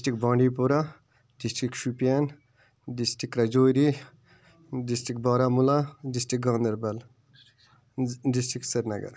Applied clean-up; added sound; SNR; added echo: none; none; none; none.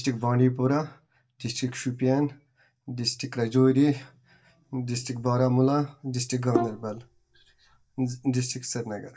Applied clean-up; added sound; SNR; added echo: neural mask model DeepFilterNet 3.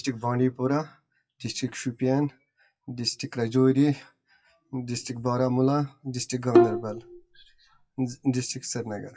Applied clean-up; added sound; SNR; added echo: classical method WPE with log-MMSE.